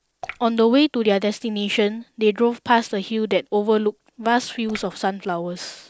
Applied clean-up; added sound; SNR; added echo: neural separator model SepFormer DNS4.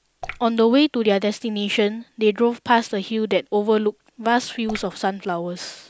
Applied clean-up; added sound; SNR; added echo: none; Drip / Water; 13 dB; none.